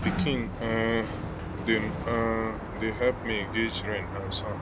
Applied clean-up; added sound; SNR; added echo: none; Sliding door; 4 dB; none.